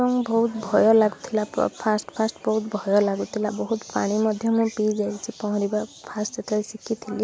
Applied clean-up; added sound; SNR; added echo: none; none; none; none.